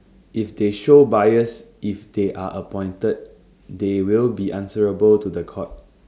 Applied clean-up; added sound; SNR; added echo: none; none; none; none.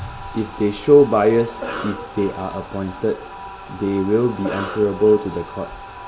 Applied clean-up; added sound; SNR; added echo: none; Bathtub (filling or washing) + Cough; 12 dB; none.